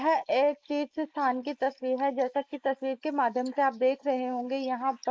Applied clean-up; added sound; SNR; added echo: neural mask model Resemble Enhance denoiser.